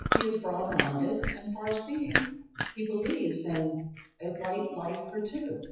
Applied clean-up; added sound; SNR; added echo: classical method WPE with log-MMSE.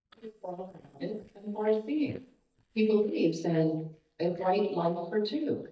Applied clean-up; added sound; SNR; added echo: neural mask model DeepFilterNet 3.